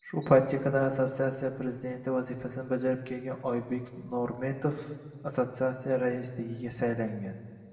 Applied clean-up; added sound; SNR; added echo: none; Bird vocalization, bird call, bird song; 12 dB; reverberation time 2.0 s.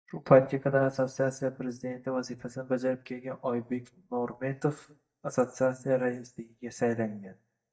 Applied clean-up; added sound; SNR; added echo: neural mask model DeepFilterNet 3.